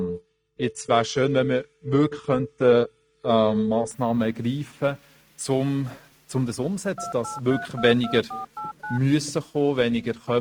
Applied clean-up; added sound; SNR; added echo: neural mask model RNNoise.